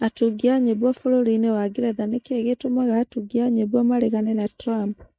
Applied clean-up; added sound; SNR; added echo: neural mask model Resemble Enhance denoiser.